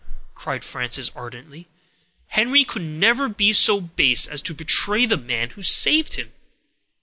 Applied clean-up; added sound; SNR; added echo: none; none; none; none.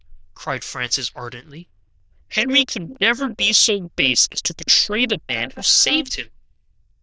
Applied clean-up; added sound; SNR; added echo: neural diffusion model UNIVERSE++.